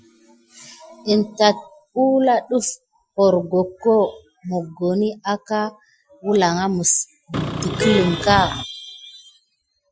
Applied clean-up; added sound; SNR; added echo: classical method Wiener filter.